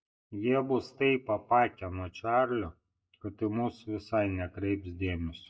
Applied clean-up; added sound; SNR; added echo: neural mask model DeepFilterNet 3.